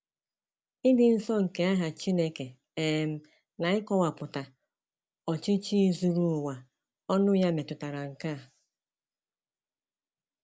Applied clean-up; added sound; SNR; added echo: none; none; none; none.